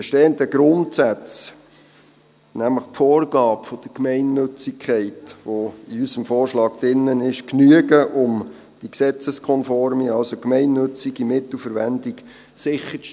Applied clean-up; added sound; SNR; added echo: none; none; none; none.